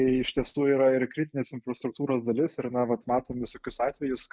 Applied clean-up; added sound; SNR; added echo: neural mask model Resemble Enhance denoiser.